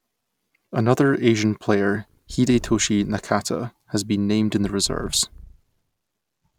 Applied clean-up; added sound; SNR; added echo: none; Purr; 19 dB; none.